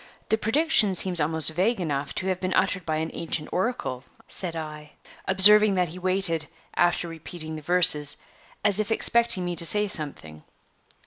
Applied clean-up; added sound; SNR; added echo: none; none; none; none.